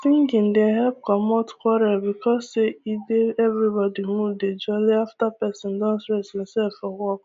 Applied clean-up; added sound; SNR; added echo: none; none; none; none.